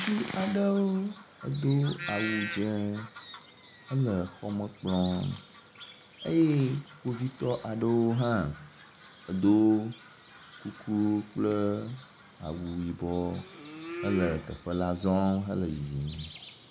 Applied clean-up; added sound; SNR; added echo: none; Bird vocalization, bird call, bird song; 14 dB; none.